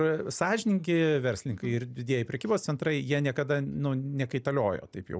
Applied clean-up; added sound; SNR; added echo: none; none; none; none.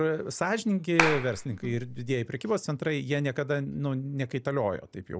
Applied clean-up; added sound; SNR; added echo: none; Clapping; 1 dB; none.